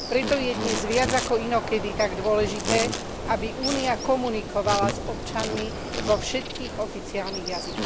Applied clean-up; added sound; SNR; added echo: none; Insect; 3 dB; none.